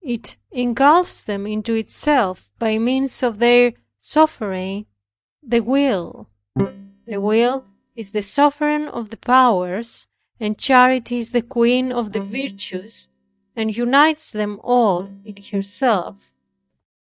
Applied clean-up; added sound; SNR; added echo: neural mask model DeepFilterNet 3.